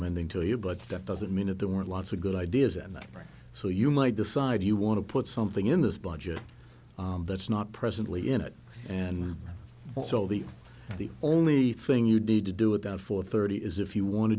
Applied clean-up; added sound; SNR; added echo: none; none; none; none.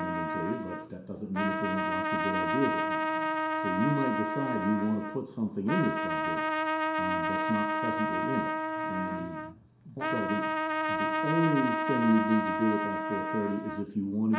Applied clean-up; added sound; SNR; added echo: none; Trumpet; -1 dB; reverberation time 0.7 s.